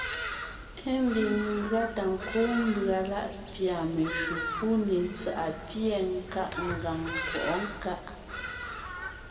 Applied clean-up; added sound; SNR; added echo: none; Bird vocalization, bird call, bird song; 7 dB; reverberation time 2.0 s.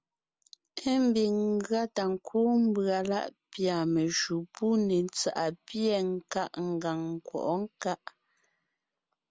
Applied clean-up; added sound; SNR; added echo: none; none; none; none.